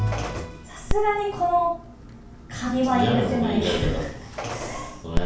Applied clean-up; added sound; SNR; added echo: none; Telephone; 6 dB; reverberation time 0.4 s.